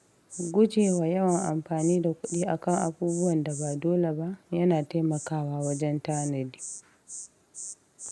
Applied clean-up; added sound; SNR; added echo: none; Insect; 17 dB; none.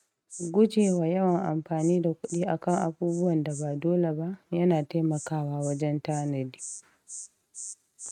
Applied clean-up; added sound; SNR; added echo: neural mask model RNNoise.